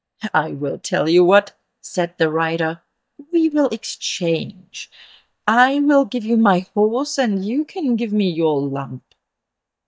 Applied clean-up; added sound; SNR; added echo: neural mask model DeepFilterNet 3.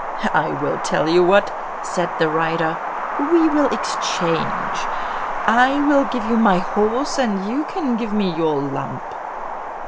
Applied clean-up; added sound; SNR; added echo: none; Wind; 5 dB; none.